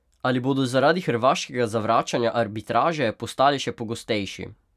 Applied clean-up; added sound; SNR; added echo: none; none; none; none.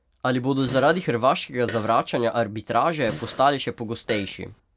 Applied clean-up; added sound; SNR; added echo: none; Fart; 15 dB; none.